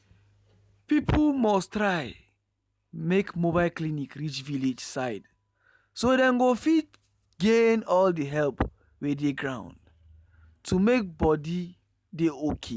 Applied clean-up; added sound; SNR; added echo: none; none; none; none.